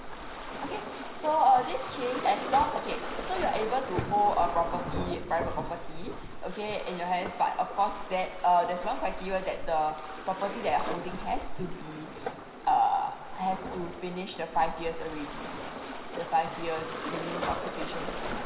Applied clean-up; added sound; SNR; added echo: none; Waves, surf; 5 dB; reverberation time 0.9 s.